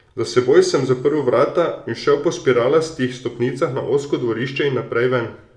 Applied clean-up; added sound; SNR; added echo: none; none; none; reverberation time 0.5 s.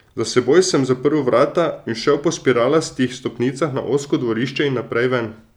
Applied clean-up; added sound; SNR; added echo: none; none; none; none.